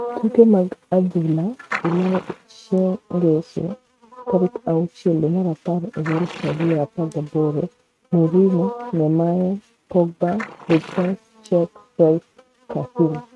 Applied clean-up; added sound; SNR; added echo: neural mask model RNNoise.